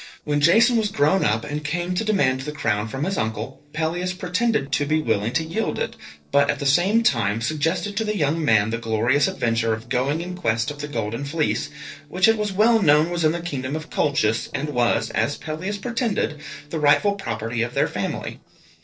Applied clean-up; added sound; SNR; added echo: neural separator model SepFormer DNS4.